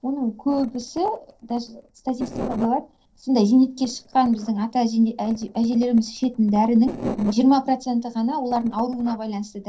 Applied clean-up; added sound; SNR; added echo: neural separator model SepFormer DNS4.